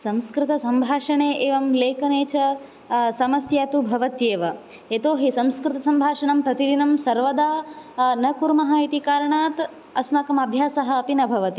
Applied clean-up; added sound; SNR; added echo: none; none; none; none.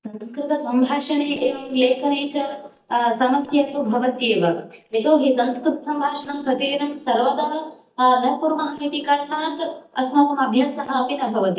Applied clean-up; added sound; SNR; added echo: neural mask model DeepFilterNet 3.